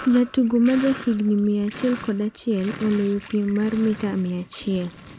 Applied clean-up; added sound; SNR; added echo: none; Sink (filling or washing); 17 dB; none.